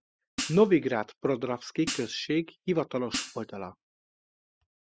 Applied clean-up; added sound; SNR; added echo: classical method spectral subtraction.